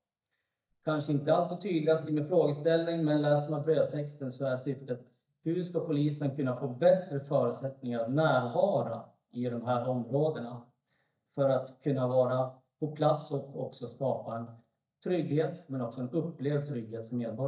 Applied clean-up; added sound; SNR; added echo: neural mask model DeepFilterNet 3.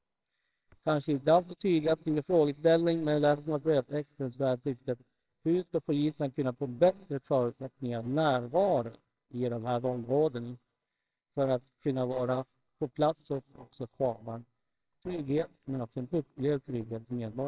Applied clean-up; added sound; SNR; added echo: neural separator model SepFormer WHAMR!.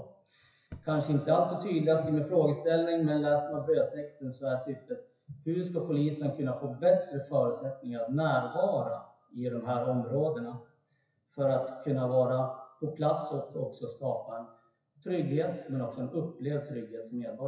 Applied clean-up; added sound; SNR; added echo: classical method WPE with log-MMSE.